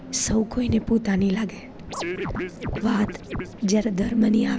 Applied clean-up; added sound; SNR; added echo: none; Scratching (performance technique); 8 dB; none.